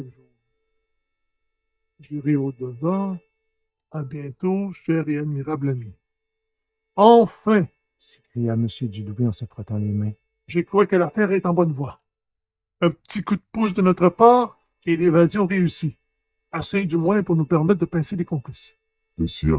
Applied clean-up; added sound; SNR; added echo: neural mask model DeepFilterNet 3.